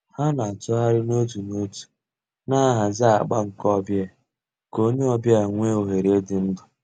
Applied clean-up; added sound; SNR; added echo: none; none; none; none.